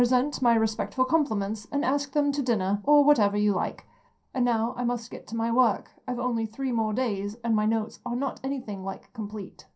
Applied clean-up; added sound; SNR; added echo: none; none; none; reverberation time 0.3 s.